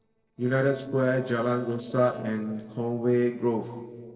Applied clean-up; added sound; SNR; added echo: neural separator model SepFormer DNS4.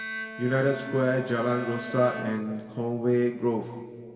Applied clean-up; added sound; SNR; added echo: none; Bowed string instrument; 12 dB; reverberation time 2.2 s.